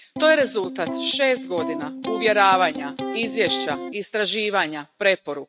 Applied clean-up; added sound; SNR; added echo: neural mask model RNNoise.